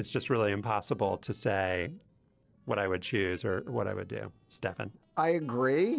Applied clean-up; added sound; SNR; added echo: neural separator model SepFormer DNS4.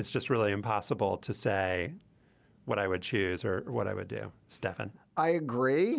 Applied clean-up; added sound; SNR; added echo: none; none; none; none.